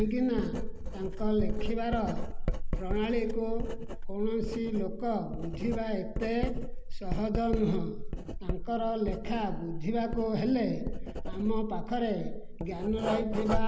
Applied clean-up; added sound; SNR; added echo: none; Writing; 1 dB; none.